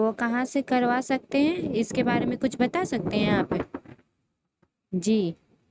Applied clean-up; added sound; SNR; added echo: neural mask model RNNoise.